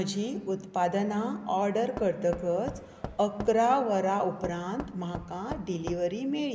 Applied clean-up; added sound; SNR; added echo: none; Knock / Wood; 14 dB; none.